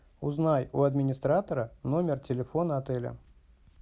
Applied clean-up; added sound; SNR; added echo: none; none; none; none.